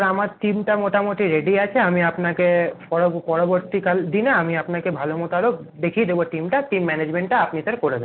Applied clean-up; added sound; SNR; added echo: none; none; none; none.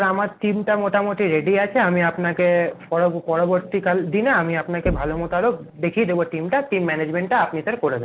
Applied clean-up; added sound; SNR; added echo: none; Knock; 14 dB; none.